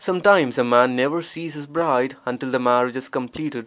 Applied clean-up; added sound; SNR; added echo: none; none; none; none.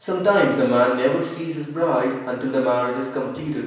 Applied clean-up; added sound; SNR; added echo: none; none; none; reverberation time 0.9 s.